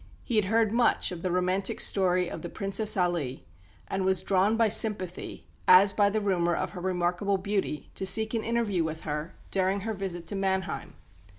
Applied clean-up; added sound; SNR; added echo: none; none; none; none.